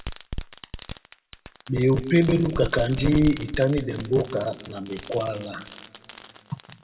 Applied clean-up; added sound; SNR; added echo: none; Fireworks; 11 dB; reverberation time 1.2 s.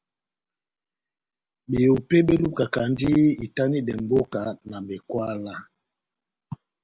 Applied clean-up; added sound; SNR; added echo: none; none; none; none.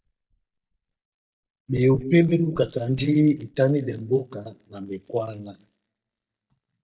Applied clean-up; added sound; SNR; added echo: neural mask model DeepFilterNet 3.